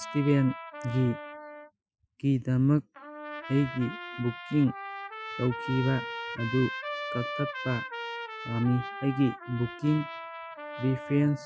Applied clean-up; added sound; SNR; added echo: classical method Wiener filter.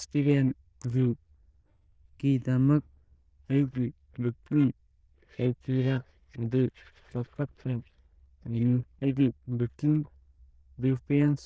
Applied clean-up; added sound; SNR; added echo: neural diffusion model UNIVERSE++.